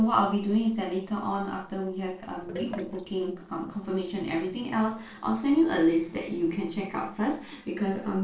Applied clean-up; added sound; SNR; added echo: neural separator model SepFormer DNS4.